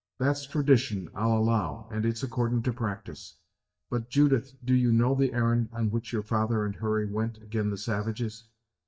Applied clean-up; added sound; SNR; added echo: neural mask model DeepFilterNet 3.